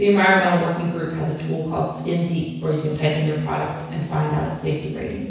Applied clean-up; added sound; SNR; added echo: none; none; none; reverberation time 1.1 s.